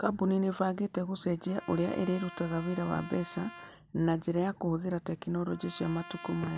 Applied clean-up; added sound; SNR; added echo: none; Trumpet; 19 dB; none.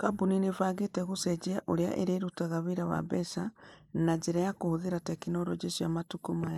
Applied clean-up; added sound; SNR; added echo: neural mask model Resemble Enhance denoiser.